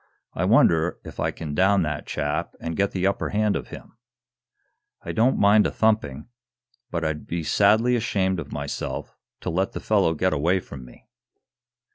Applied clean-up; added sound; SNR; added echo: none; none; none; none.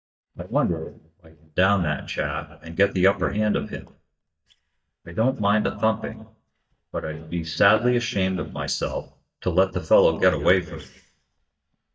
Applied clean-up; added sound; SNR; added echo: neural mask model DeepFilterNet 3.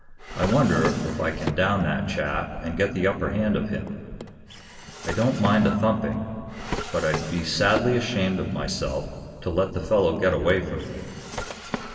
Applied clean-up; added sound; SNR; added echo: none; Drawer open or close; 11 dB; reverberation time 2.7 s.